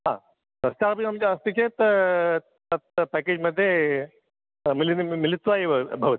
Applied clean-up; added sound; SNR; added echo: none; none; none; none.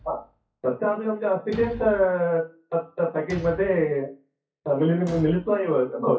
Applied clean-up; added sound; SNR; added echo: classical method WPE with log-MMSE.